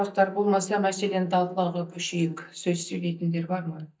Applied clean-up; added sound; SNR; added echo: neural mask model DeepFilterNet 3.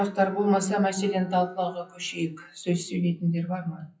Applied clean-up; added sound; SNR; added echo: classical method WPE with log-MMSE.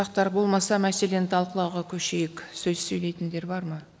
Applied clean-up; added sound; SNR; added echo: none; none; none; none.